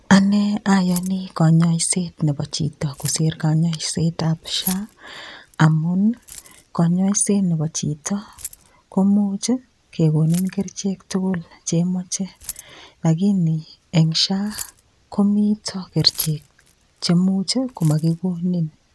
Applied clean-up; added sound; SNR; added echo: none; Keys jangling; 14 dB; none.